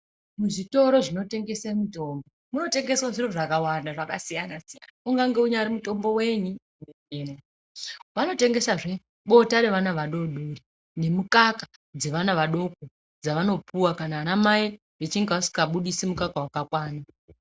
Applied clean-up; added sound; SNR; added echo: none; none; none; none.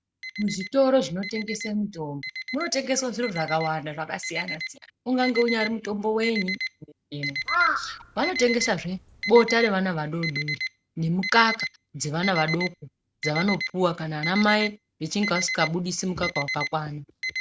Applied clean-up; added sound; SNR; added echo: none; Alarm + Crow; 7 dB; none.